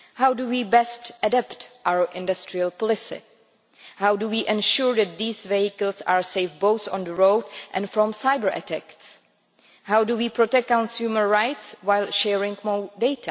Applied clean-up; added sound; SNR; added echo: none; none; none; none.